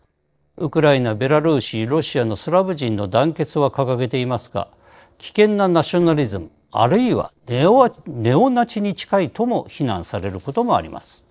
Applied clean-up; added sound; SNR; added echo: neural separator model SepFormer DNS4.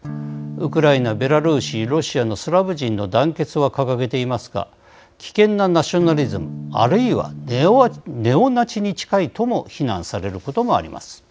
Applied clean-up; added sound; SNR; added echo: none; Electric guitar / Strum; 12 dB; none.